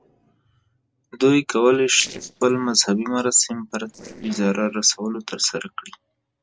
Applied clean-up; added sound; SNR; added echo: neural separator model SepFormer DNS4.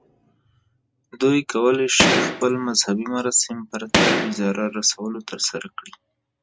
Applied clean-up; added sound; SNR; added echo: none; Gunshot, gunfire; -1 dB; none.